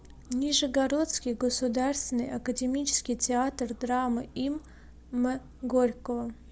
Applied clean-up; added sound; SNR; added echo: none; none; none; none.